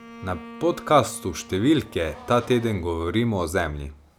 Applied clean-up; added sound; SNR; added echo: none; Race car, auto racing / Accelerating, revving, vroom + Bowed string instrument; 19 dB; none.